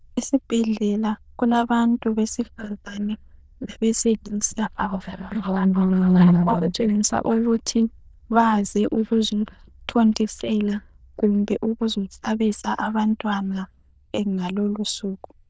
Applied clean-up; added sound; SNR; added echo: neural diffusion model UNIVERSE++.